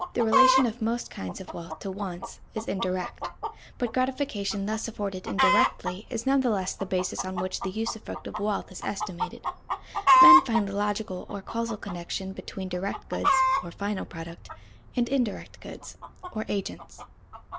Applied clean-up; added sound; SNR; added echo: none; Chicken, rooster; -1 dB; none.